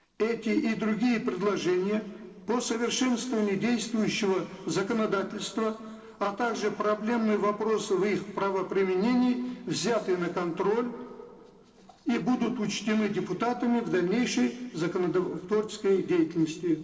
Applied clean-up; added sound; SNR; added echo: neural separator model SepFormer DNS4.